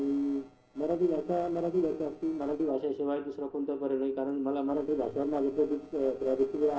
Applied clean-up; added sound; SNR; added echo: neural separator model SepFormer DNS4.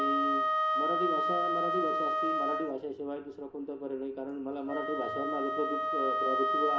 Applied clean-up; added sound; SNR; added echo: none; Wind instrument, woodwind instrument; -4 dB; reverberation time 0.3 s.